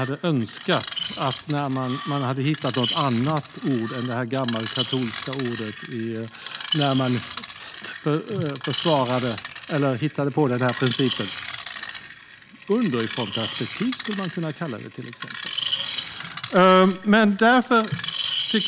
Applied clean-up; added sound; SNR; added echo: none; Screech; 9 dB; none.